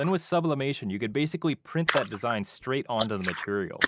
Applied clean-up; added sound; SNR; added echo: neural mask model Resemble Enhance denoiser.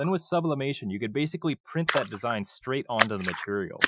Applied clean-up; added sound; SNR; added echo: classical method Wiener filter.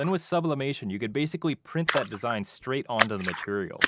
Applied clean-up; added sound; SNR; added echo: none; Splash, splatter; 4 dB; none.